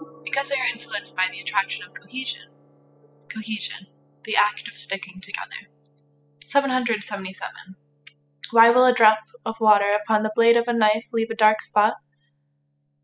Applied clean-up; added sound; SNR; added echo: classical method spectral subtraction.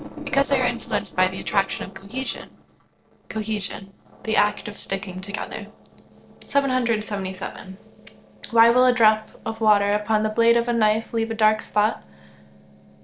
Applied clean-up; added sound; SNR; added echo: neural separator model SepFormer DNS4.